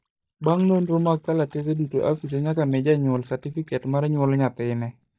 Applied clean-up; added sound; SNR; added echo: neural mask model DeepFilterNet 3.